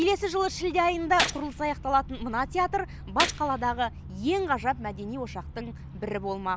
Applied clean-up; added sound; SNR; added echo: none; Gunshot, gunfire; 7 dB; none.